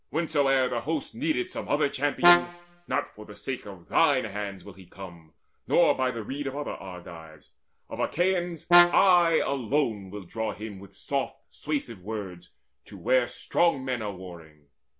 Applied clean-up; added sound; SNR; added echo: none; Brass instrument; -2 dB; none.